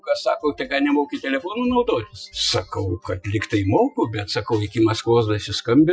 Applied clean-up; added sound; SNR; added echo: classical method Wiener filter.